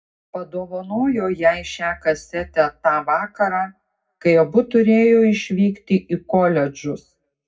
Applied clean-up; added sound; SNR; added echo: none; none; none; reverberation time 0.3 s.